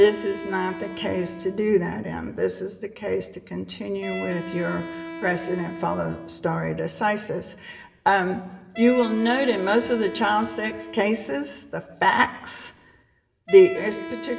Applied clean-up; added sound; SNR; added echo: none; Wind instrument, woodwind instrument; 14 dB; reverberation time 0.9 s.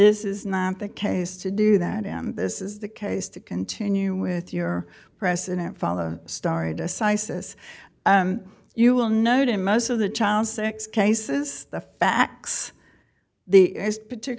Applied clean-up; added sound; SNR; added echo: none; none; none; none.